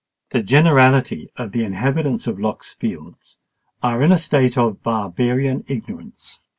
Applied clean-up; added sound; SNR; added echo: none; none; none; none.